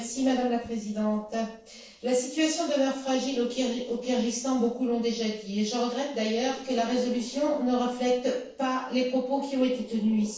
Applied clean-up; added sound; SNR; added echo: neural separator model SepFormer DNS4.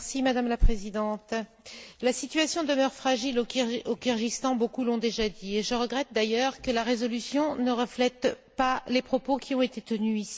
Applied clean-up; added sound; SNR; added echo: none; none; none; none.